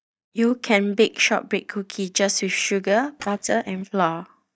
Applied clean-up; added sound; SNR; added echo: neural mask model DeepFilterNet 3.